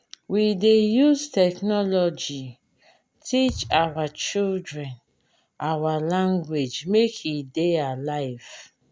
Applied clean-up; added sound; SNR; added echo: none; Thump, thud; 18 dB; none.